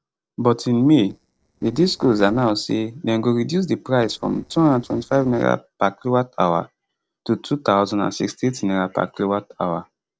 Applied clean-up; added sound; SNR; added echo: neural separator model SepFormer DNS4.